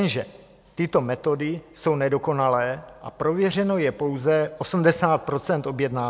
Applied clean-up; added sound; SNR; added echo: none; none; none; none.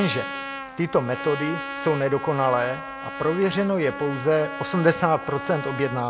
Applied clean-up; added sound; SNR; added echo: none; Trumpet; 9 dB; none.